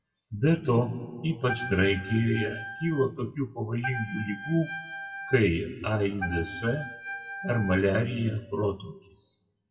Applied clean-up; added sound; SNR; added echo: classical method WPE with log-MMSE.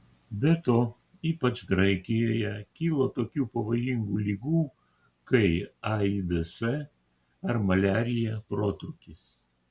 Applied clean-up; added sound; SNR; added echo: none; none; none; none.